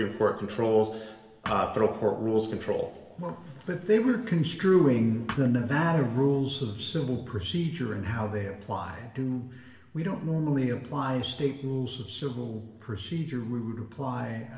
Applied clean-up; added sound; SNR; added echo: none; Thump, thud; 11 dB; reverberation time 0.9 s.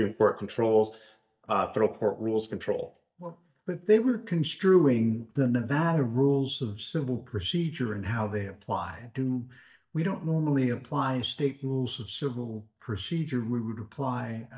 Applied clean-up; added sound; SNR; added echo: neural mask model DeepFilterNet 3.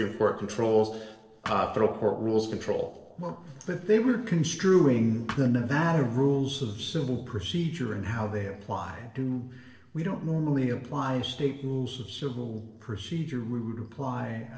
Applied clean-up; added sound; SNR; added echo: neural separator model SepFormer DNS4.